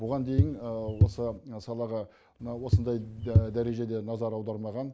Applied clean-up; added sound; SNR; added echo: none; Walk, footsteps / Bird vocalization, bird call, bird song; -3 dB; none.